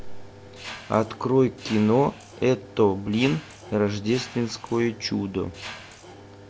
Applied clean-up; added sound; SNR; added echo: none; Mechanisms; 18 dB; none.